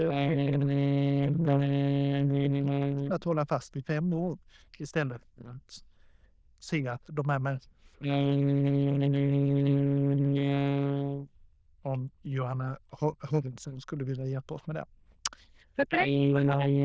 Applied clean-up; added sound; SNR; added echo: neural diffusion model UNIVERSE++.